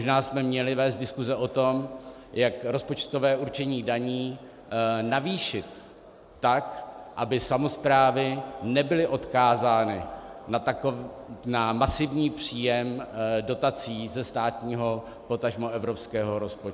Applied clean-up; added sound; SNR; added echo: none; none; none; none.